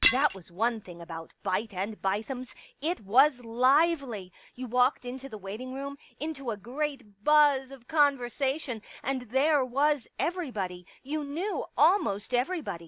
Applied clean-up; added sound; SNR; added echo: none; Shatter; 0 dB; none.